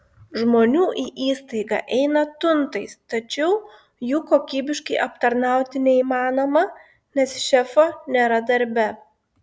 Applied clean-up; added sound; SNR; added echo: none; none; none; none.